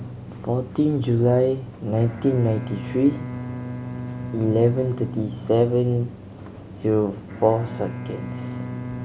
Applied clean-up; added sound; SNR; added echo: none; Bowed string instrument; 11 dB; none.